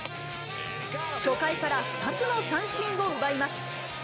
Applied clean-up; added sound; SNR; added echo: none; Trumpet; 9 dB; none.